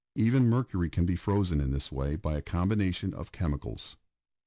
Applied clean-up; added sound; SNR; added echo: none; none; none; none.